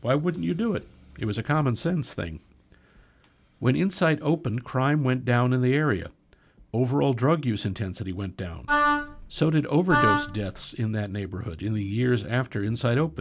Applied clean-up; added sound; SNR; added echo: none; Wind instrument, woodwind instrument; 0 dB; none.